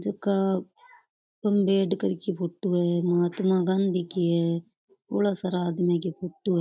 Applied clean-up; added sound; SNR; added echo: none; none; none; none.